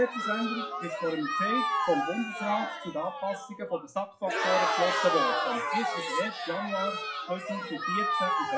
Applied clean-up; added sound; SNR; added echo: classical method WPE with log-MMSE.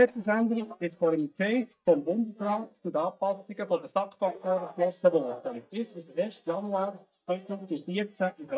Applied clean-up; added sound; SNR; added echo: neural mask model DeepFilterNet 3.